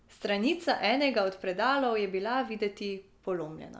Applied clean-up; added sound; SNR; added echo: none; none; none; none.